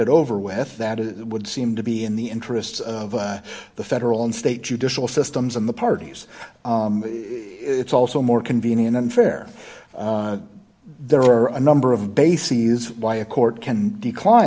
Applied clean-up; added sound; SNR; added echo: none; none; none; none.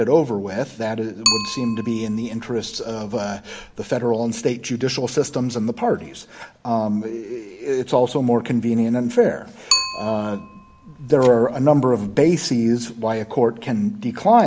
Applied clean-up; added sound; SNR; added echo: none; Bicycle; 8 dB; none.